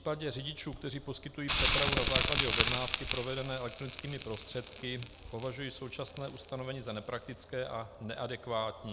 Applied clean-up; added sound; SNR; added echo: none; Crackle; -5 dB; none.